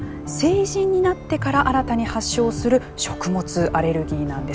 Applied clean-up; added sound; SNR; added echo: none; Insect; 18 dB; none.